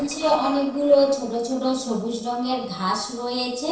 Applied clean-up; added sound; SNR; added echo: neural separator model SepFormer DNS4.